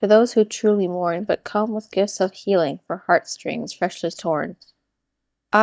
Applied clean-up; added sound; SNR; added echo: neural mask model DeepFilterNet 3.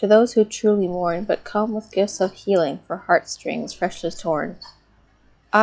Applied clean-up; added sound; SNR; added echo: classical method log-MMSE.